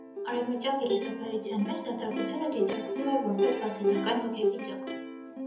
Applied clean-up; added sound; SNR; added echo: none; Plucked string instrument; 0 dB; reverberation time 0.7 s.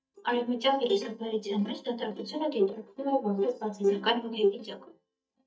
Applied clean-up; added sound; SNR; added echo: neural mask model DeepFilterNet 3.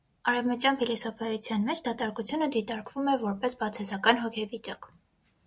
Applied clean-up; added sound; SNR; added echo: none; none; none; none.